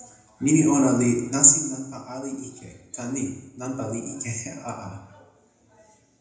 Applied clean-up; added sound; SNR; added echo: none; none; none; reverberation time 0.8 s.